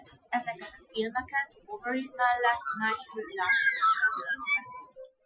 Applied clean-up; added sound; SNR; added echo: classical method Wiener filter.